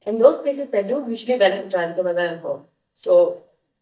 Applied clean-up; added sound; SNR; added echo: neural mask model DeepFilterNet 3.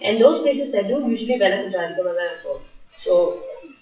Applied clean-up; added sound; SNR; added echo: classical method WPE with log-MMSE.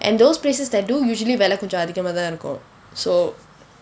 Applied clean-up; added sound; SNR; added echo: none; none; none; none.